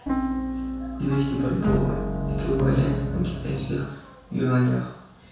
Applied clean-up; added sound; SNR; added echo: none; Piano; 0 dB; reverberation time 0.6 s.